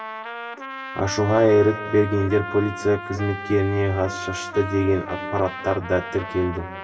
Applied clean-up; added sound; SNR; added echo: none; Trumpet; 10 dB; reverberation time 2.5 s.